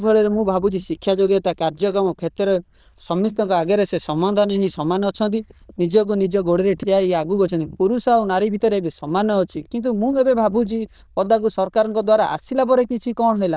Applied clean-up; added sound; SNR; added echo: neural diffusion model UNIVERSE++.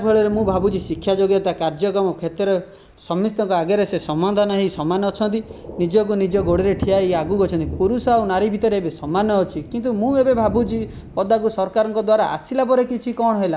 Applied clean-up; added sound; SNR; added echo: none; Thunder; 16 dB; none.